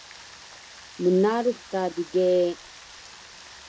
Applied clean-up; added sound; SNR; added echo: none; Rain; 19 dB; none.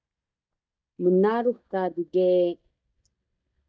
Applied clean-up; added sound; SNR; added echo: neural mask model DeepFilterNet 3.